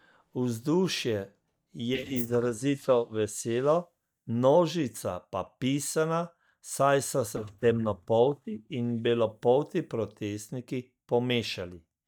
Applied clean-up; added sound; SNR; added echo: neural mask model DeepFilterNet 3.